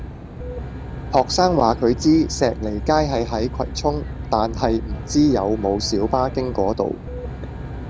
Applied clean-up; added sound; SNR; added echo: none; Aircraft; 9 dB; none.